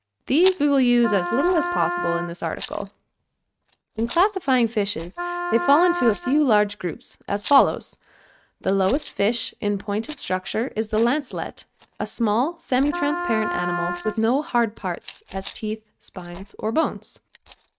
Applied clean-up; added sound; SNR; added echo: neural mask model RNNoise.